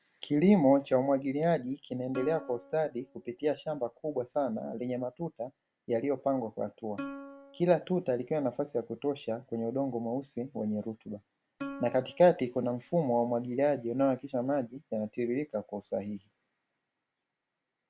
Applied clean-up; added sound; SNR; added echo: none; Plucked string instrument; 17 dB; none.